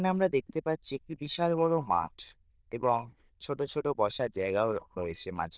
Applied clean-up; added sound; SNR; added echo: neural diffusion model UNIVERSE++.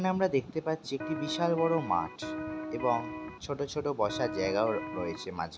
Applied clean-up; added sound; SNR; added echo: none; Electric guitar; 6 dB; none.